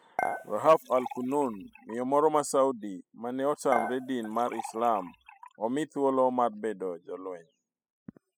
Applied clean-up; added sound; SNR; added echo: classical method spectral subtraction.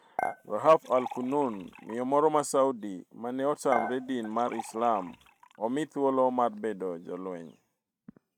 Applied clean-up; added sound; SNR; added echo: neural mask model RNNoise.